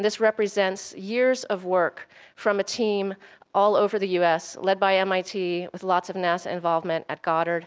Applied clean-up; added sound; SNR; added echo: none; none; none; none.